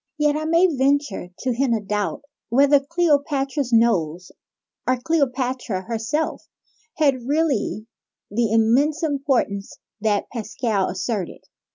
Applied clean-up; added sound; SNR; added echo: none; none; none; none.